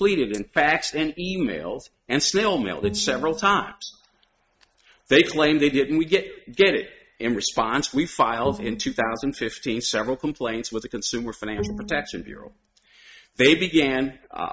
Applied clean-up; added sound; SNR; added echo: neural mask model RNNoise.